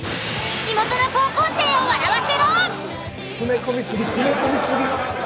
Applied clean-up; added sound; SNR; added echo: none; none; none; none.